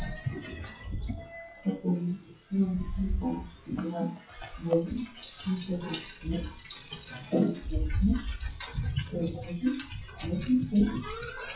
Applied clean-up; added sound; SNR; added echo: classical method WPE with log-MMSE.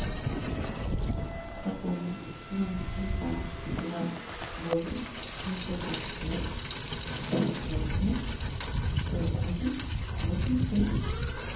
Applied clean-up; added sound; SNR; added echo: none; Rain; -2 dB; reverberation time 2.0 s.